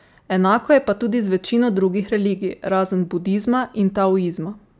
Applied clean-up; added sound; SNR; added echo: none; none; none; none.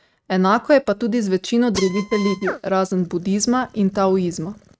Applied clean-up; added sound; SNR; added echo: neural mask model RNNoise.